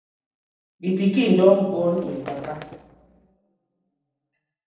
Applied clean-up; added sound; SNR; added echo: neural separator model SepFormer DNS4.